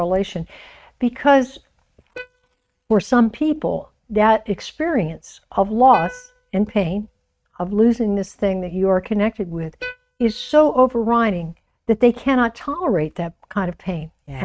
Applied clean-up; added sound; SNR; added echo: neural mask model RNNoise.